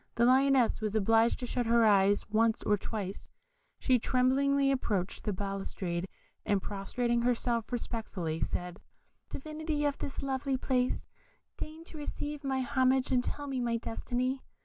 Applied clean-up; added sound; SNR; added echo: none; none; none; none.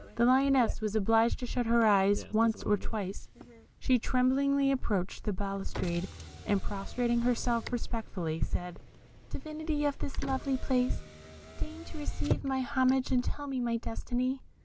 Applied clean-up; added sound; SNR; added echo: none; Motor vehicle (road); 15 dB; none.